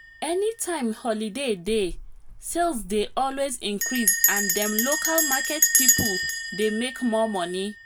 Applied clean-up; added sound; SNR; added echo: none; Bell; 0 dB; none.